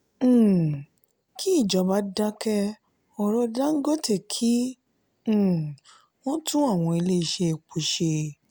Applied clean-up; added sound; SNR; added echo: none; none; none; none.